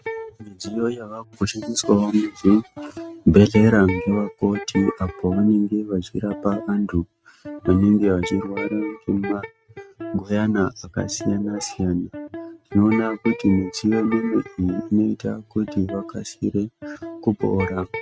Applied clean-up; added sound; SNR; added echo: neural mask model RNNoise.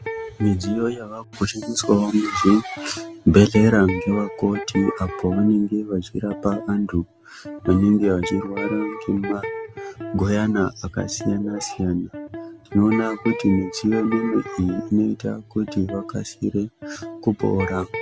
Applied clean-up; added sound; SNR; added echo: none; Electric guitar; 12 dB; none.